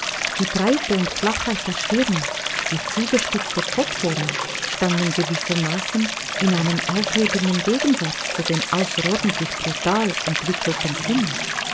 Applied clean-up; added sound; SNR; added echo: none; Stream; 2 dB; none.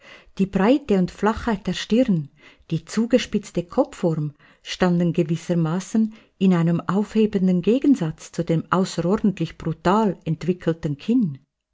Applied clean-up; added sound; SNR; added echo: none; none; none; none.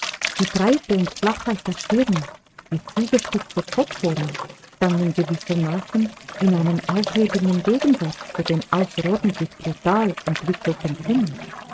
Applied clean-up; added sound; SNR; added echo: neural mask model RNNoise.